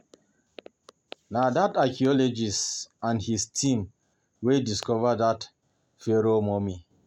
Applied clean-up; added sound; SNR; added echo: none; none; none; none.